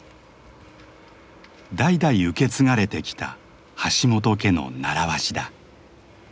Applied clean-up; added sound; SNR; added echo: none; none; none; none.